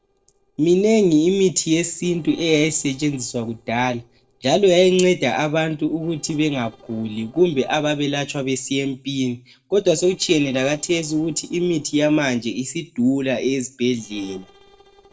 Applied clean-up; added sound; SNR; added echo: neural separator model SepFormer DNS4.